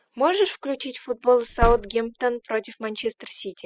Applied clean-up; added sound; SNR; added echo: classical method spectral subtraction.